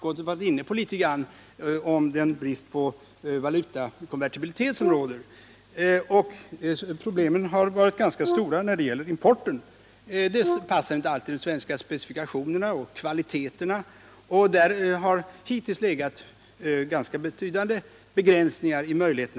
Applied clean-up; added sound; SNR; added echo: none; Brass instrument; 7 dB; none.